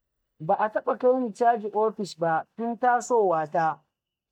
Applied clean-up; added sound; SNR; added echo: neural mask model DeepFilterNet 3.